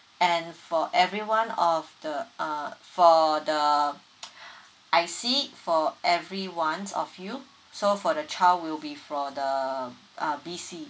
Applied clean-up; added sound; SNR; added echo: none; none; none; none.